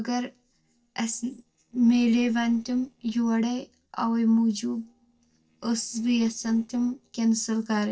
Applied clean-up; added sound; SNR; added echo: neural separator model SepFormer DNS4.